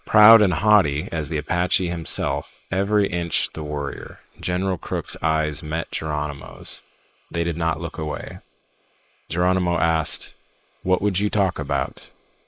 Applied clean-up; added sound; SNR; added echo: neural mask model Resemble Enhance denoiser.